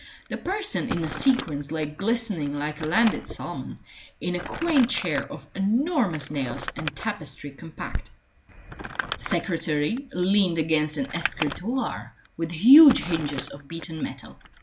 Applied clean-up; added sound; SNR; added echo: none; Crumpling, crinkling; 11 dB; none.